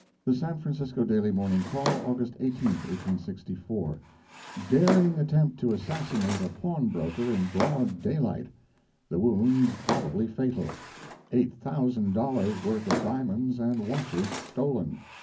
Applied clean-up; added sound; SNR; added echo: none; Drawer open or close; 10 dB; reverberation time 0.3 s.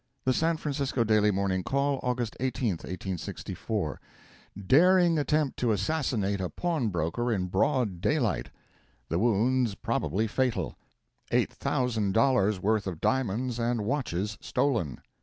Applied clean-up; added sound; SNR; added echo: none; none; none; none.